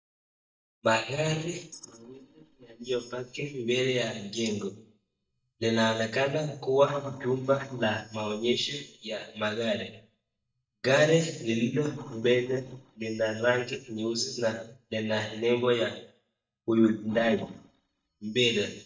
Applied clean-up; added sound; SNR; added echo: neural mask model DeepFilterNet 3.